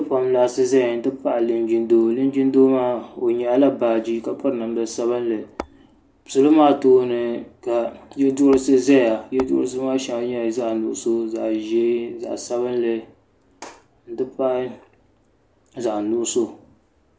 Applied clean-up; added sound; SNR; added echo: none; Tap / Hammer; 14 dB; none.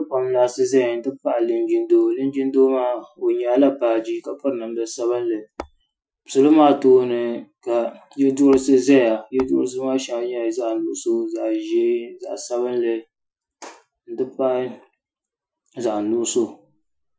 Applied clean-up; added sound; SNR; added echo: classical method Wiener filter.